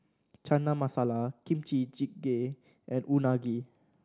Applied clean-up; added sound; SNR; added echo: none; none; none; none.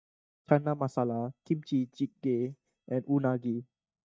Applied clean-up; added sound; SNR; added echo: neural mask model DeepFilterNet 3.